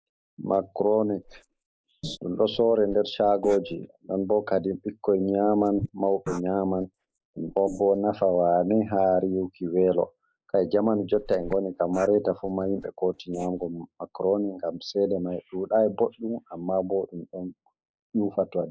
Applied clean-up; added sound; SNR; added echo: neural mask model Resemble Enhance denoiser.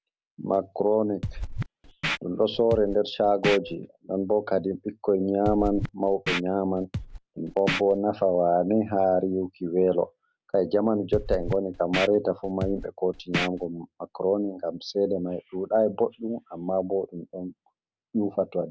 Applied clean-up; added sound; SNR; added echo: none; Scratching (performance technique); 7 dB; none.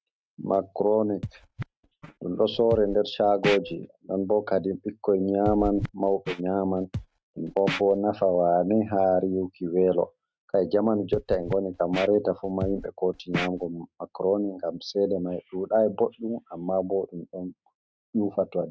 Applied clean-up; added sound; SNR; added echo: neural mask model RNNoise.